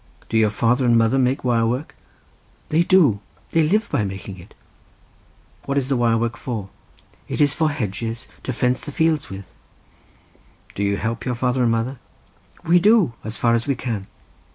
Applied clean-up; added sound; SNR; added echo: none; none; none; none.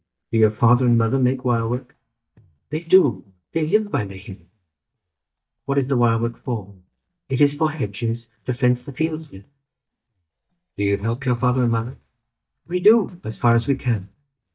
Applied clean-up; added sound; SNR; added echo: neural mask model DeepFilterNet 3.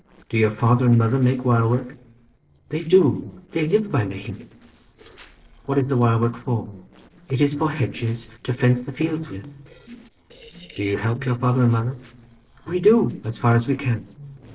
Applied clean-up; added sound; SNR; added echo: neural separator model SepFormer DNS4.